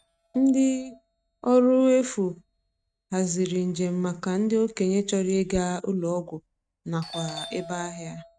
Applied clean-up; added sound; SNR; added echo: neural mask model RNNoise.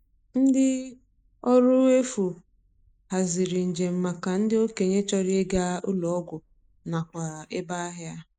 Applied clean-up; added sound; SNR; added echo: neural mask model Resemble Enhance denoiser.